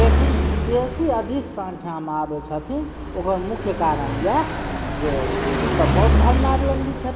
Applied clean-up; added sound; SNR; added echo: none; Car passing by; -2 dB; none.